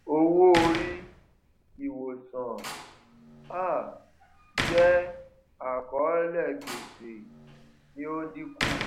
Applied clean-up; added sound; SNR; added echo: none; Slam; 10 dB; none.